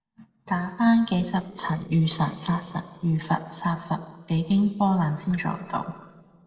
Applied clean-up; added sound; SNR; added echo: neural separator model SepFormer DNS4.